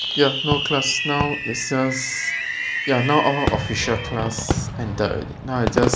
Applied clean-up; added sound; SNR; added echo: none; Fireworks; 2 dB; none.